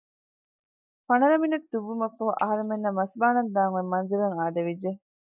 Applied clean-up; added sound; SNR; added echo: neural mask model Resemble Enhance denoiser.